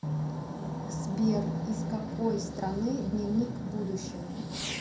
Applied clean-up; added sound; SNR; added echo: none; Fireworks; 17 dB; reverberation time 0.5 s.